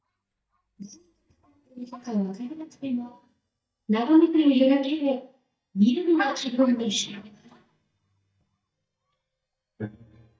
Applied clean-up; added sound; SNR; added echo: neural mask model DeepFilterNet 3.